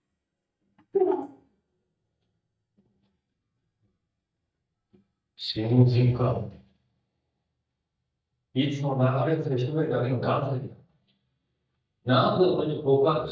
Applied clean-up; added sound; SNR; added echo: neural mask model DeepFilterNet 3.